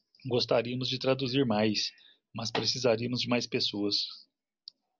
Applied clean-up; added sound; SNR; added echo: none; none; none; none.